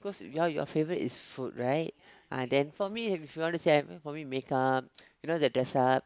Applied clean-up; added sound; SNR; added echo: none; none; none; none.